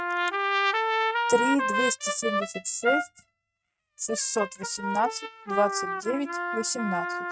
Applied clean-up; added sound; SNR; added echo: neural mask model RNNoise.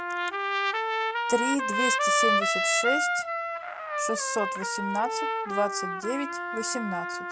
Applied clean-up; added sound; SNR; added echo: none; Trumpet; -4 dB; none.